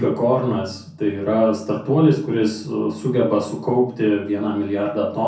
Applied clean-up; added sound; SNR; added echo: none; none; none; reverberation time 0.5 s.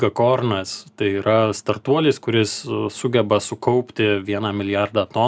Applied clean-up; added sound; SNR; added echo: none; none; none; none.